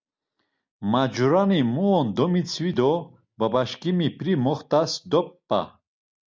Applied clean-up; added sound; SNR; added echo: none; none; none; none.